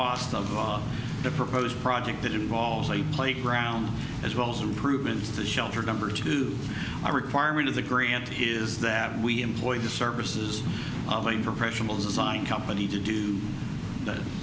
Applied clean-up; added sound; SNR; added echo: none; none; none; none.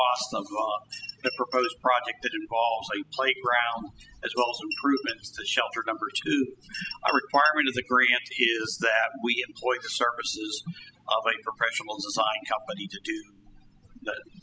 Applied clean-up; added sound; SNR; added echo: classical method spectral subtraction.